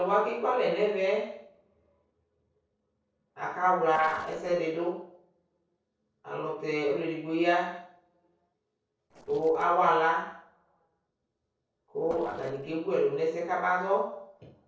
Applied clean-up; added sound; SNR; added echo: neural separator model SepFormer DNS4.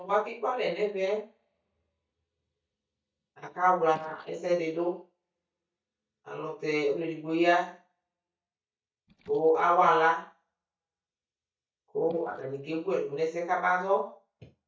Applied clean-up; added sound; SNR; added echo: neural mask model DeepFilterNet 3.